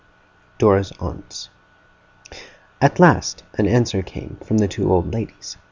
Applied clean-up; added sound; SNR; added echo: none; none; none; none.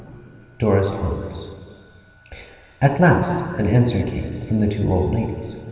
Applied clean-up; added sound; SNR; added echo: none; none; none; reverberation time 2.5 s.